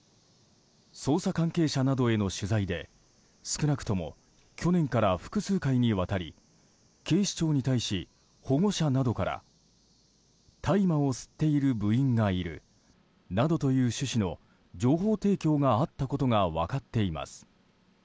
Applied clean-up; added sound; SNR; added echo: none; none; none; none.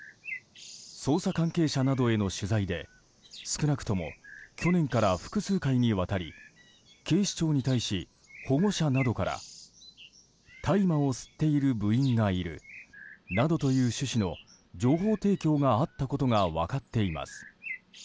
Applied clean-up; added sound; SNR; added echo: none; Bird; 20 dB; none.